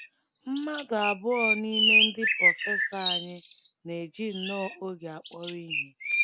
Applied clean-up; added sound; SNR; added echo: none; Bird; -5 dB; none.